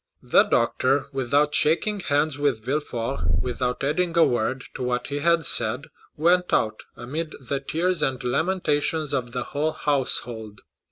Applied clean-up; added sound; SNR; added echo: neural mask model RNNoise.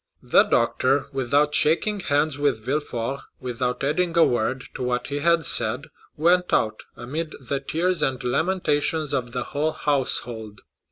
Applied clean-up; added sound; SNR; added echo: none; none; none; none.